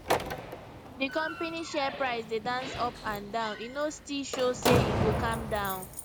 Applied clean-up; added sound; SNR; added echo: none; Slam; 0 dB; none.